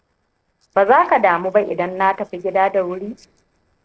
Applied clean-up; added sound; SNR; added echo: neural separator model SepFormer DNS4.